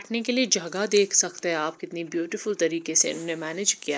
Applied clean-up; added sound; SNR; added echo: neural mask model Resemble Enhance denoiser.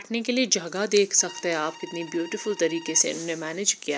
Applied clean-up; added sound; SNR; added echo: none; Bowed string instrument; 18 dB; none.